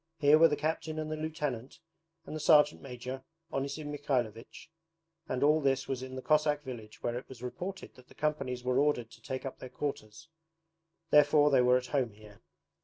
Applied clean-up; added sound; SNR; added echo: none; none; none; none.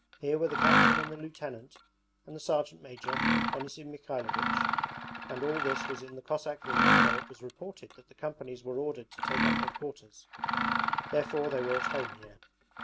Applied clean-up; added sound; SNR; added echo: none; Mechanisms; -5 dB; none.